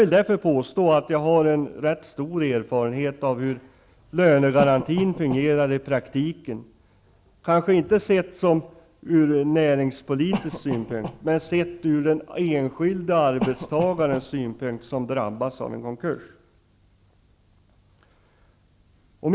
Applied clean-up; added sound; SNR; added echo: none; Cough; 12 dB; none.